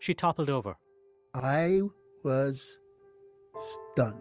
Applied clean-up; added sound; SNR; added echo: none; none; none; none.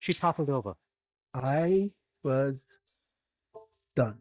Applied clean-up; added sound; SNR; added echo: neural mask model DeepFilterNet 3.